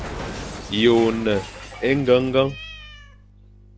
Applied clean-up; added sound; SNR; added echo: none; Cat; 14 dB; none.